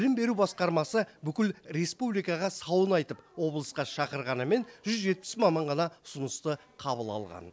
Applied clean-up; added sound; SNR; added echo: none; none; none; none.